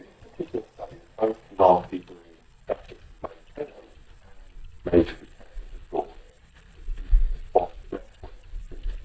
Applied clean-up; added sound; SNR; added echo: neural mask model DeepFilterNet 3.